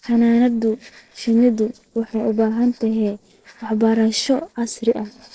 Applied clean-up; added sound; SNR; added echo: neural separator model SepFormer DNS4.